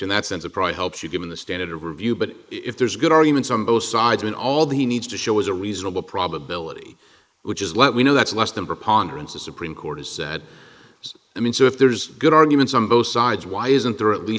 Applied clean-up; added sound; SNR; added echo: neural mask model Resemble Enhance denoiser.